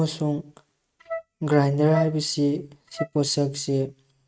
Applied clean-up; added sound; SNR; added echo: neural mask model RNNoise.